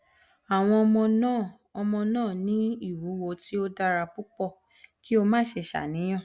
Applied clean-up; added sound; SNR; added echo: none; none; none; none.